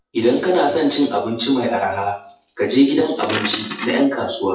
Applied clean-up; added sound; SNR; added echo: classical method WPE with log-MMSE.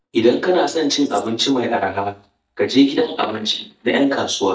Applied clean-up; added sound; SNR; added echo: neural mask model DeepFilterNet 3.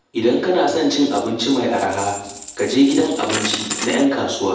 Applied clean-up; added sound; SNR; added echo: none; Coin (dropping); 12 dB; reverberation time 0.8 s.